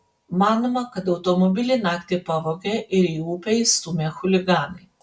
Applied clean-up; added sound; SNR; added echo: none; none; none; none.